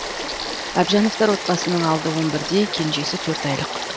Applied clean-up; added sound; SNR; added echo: none; Stream / Frog; 6 dB; none.